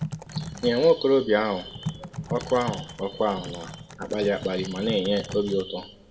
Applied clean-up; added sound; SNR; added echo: none; Typing; 11 dB; reverberation time 2.0 s.